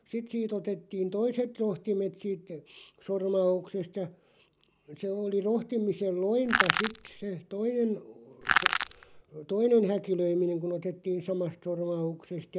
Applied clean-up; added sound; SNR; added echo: none; Crushing; -3 dB; none.